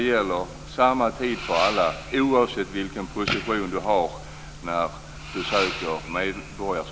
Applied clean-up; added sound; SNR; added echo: none; Fireworks; 11 dB; none.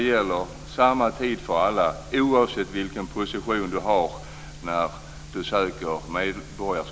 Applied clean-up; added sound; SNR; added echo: none; none; none; none.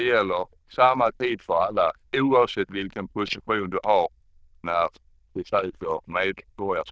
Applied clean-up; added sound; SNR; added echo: neural diffusion model UNIVERSE++.